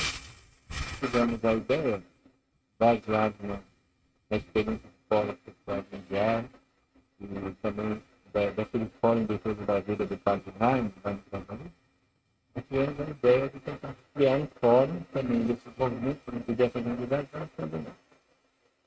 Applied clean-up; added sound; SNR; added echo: neural mask model RNNoise.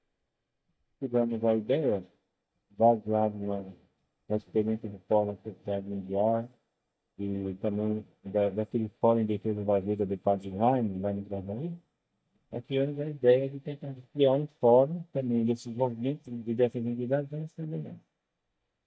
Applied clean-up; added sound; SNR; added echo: neural mask model DeepFilterNet 3.